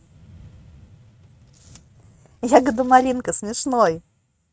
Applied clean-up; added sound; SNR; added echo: neural mask model RNNoise.